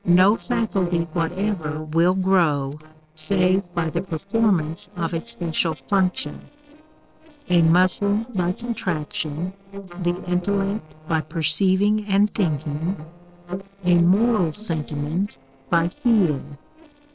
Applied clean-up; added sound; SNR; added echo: neural separator model SepFormer DNS4.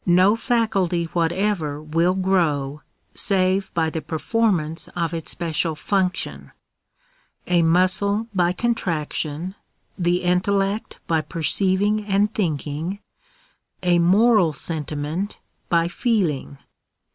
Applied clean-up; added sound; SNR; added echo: none; none; none; none.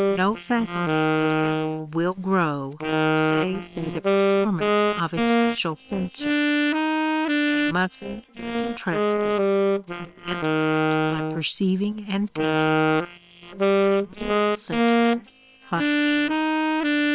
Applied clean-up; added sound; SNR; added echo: neural separator model SepFormer WHAM!.